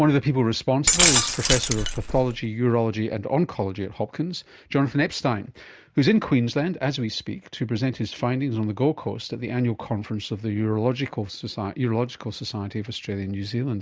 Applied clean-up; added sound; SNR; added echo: none; Glass; -2 dB; none.